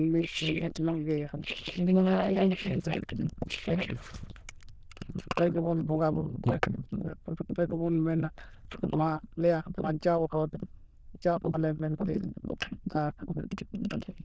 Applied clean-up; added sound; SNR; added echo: neural diffusion model UNIVERSE++.